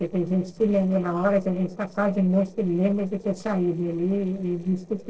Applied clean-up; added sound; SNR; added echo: neural separator model SepFormer DNS4.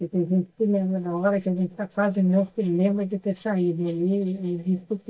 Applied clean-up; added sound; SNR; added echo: neural mask model DeepFilterNet 3.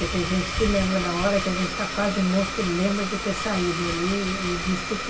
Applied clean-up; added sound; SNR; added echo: none; Domestic sounds, home sounds; 4 dB; reverberation time 0.5 s.